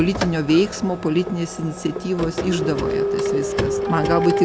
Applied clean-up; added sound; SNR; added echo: none; Printer; 3 dB; none.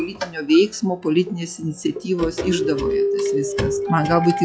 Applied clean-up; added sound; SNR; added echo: classical method log-MMSE.